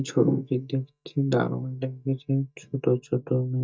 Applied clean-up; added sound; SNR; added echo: neural mask model DeepFilterNet 3.